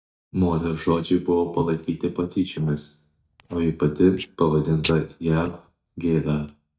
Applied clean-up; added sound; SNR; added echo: neural mask model DeepFilterNet 3.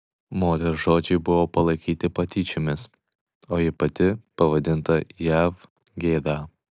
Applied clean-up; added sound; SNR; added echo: none; none; none; none.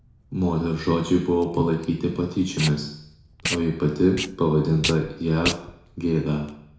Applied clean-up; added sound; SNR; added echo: none; Packing tape, duct tape; 12 dB; reverberation time 0.6 s.